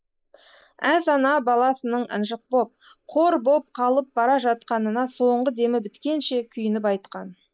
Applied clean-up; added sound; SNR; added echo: neural mask model Resemble Enhance denoiser.